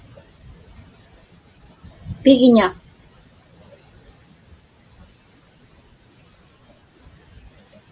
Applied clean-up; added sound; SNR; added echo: none; none; none; none.